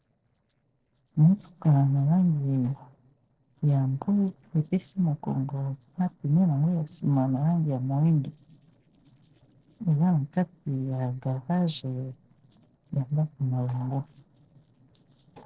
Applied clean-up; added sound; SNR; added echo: neural separator model SepFormer DNS4.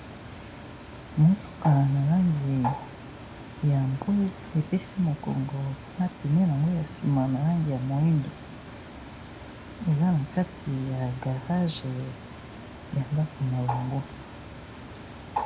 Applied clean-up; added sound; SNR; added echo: none; Bird; 12 dB; reverberation time 0.3 s.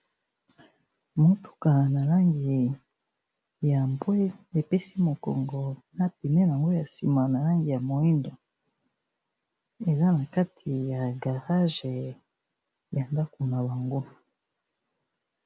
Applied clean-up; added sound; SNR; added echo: none; none; none; none.